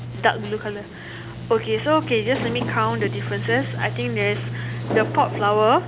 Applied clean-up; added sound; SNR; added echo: none; Sliding door; 6 dB; none.